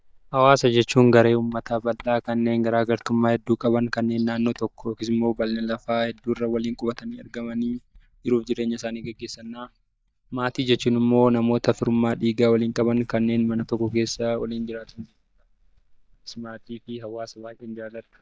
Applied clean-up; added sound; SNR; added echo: neural mask model DeepFilterNet 3.